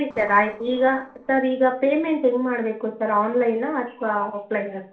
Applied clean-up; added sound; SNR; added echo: neural separator model SepFormer DNS4.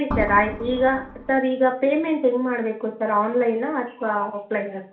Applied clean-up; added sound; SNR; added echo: none; Organ; 7 dB; reverberation time 0.4 s.